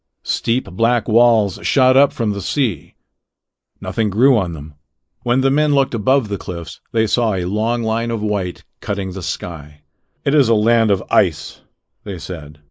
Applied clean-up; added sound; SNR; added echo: neural mask model Resemble Enhance denoiser.